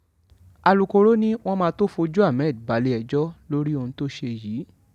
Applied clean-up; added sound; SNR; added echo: none; none; none; none.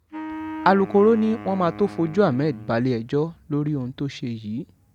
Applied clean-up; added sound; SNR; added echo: none; Wind instrument, woodwind instrument; 14 dB; none.